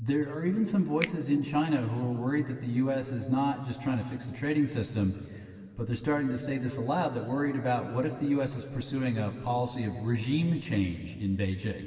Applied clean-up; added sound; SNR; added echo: none; Finger snapping; 15 dB; reverberation time 2.4 s.